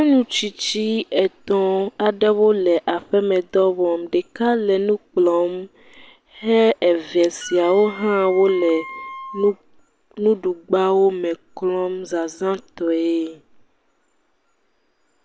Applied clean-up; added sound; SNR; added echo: none; Wind instrument, woodwind instrument; 16 dB; none.